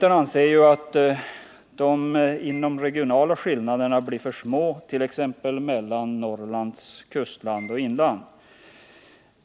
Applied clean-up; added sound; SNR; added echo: none; Bowed string instrument; 19 dB; none.